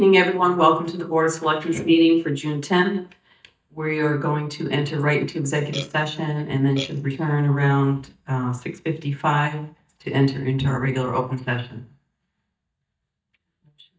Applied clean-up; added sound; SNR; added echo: neural mask model DeepFilterNet 3.